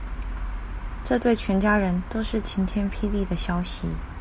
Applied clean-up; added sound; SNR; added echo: none; none; none; none.